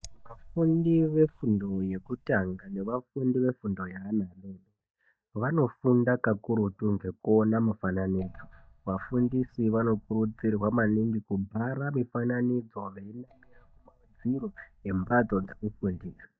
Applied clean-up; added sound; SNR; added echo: neural mask model DeepFilterNet 3.